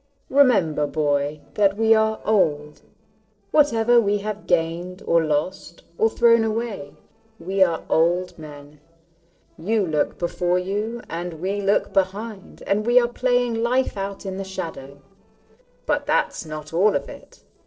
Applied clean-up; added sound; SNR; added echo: neural separator model SepFormer DNS4.